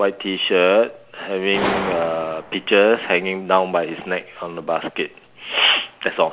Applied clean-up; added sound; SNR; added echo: none; Gunshot, gunfire; 13 dB; none.